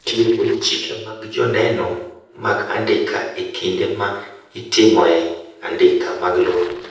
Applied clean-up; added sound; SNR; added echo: neural separator model SepFormer DNS4.